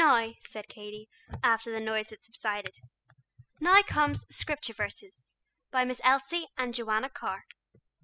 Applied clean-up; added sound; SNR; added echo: classical method spectral subtraction.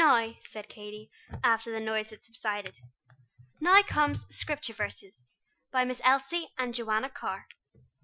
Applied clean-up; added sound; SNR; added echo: classical method Wiener filter.